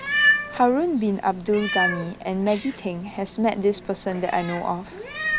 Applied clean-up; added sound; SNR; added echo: none; Meow; 3 dB; none.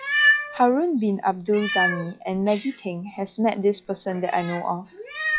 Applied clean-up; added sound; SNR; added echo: classical method log-MMSE.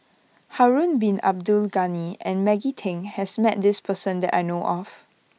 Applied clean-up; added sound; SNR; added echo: none; none; none; none.